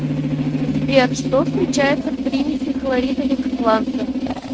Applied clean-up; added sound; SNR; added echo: neural mask model RNNoise.